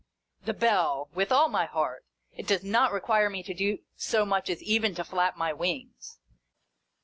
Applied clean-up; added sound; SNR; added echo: none; none; none; none.